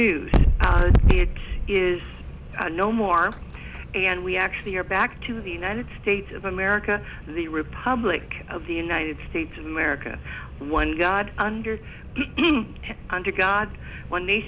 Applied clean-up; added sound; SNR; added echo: none; none; none; none.